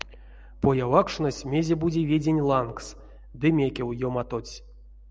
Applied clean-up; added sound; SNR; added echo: none; none; none; none.